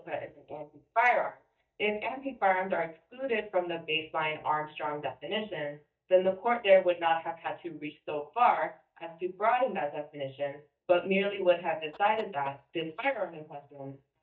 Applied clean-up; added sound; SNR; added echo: neural mask model DeepFilterNet 3.